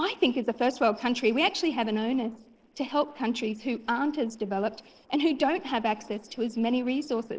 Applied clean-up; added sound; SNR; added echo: neural separator model SepFormer DNS4.